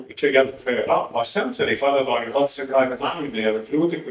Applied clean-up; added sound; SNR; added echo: neural mask model DeepFilterNet 3.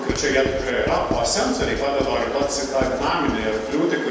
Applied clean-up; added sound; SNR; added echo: none; Writing; 10 dB; reverberation time 1.1 s.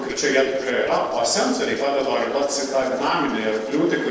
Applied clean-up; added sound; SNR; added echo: neural separator model SepFormer DNS4.